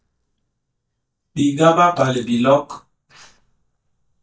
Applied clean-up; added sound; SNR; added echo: neural mask model DeepFilterNet 3.